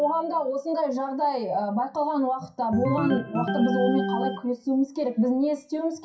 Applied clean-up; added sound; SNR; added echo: classical method WPE with log-MMSE.